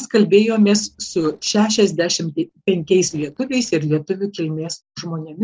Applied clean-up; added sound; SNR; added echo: neural separator model SepFormer DNS4.